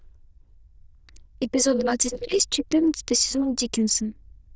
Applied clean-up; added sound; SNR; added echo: neural diffusion model UNIVERSE++.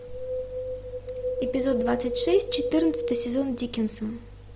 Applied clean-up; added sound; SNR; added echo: none; Wind; 6 dB; none.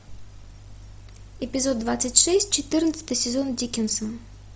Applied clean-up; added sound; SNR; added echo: none; none; none; none.